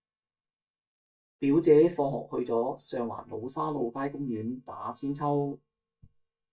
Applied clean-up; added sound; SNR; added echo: neural mask model DeepFilterNet 3.